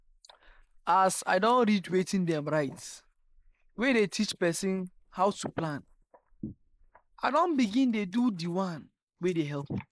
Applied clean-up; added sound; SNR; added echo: neural mask model Resemble Enhance denoiser.